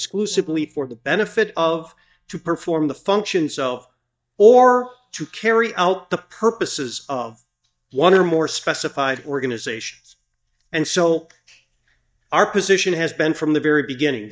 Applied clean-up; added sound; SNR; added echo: neural mask model DeepFilterNet 3.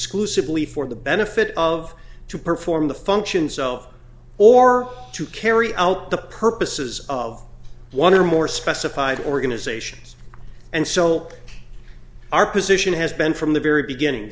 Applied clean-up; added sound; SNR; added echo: none; none; none; none.